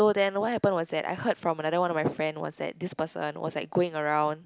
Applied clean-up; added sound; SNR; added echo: none; none; none; none.